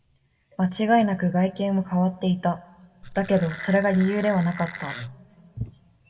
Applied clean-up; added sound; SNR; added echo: none; Wood; 14 dB; reverberation time 1.5 s.